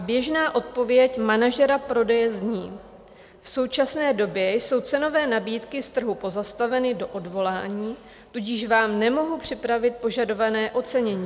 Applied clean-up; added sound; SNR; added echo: none; none; none; none.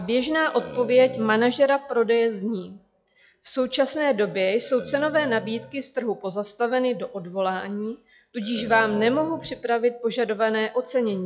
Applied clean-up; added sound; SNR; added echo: classical method log-MMSE.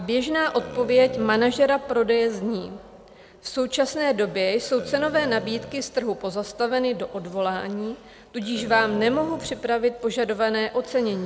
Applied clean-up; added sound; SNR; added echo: none; Burping, eructation; 17 dB; none.